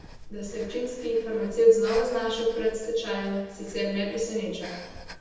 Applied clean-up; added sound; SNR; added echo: none; Breathing; 16 dB; reverberation time 1.1 s.